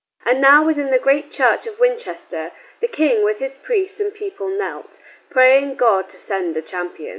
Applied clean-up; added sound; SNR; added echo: none; none; none; none.